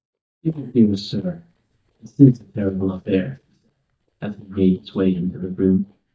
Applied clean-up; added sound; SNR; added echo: neural mask model DeepFilterNet 3.